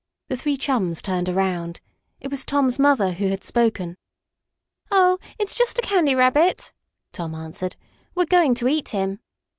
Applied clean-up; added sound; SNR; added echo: none; none; none; none.